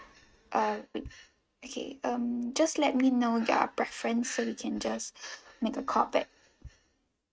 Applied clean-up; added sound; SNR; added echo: neural mask model RNNoise.